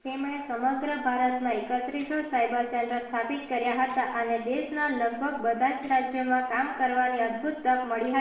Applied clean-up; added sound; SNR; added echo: neural separator model SepFormer DNS4.